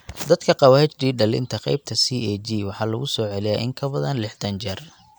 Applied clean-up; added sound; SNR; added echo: none; none; none; none.